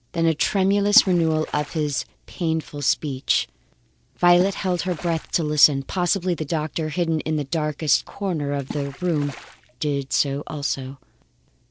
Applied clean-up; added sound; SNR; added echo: neural separator model SepFormer DNS4.